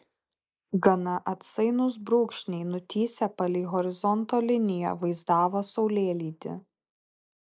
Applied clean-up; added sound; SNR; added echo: neural mask model Resemble Enhance denoiser.